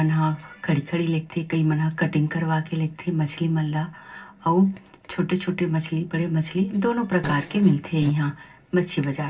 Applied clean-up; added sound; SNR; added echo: neural separator model SepFormer DNS4.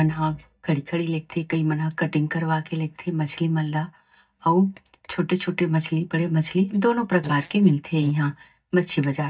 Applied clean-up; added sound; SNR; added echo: neural mask model DeepFilterNet 3.